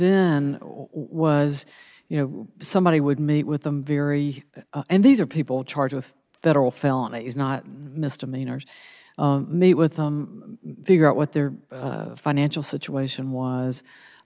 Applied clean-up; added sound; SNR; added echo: none; none; none; none.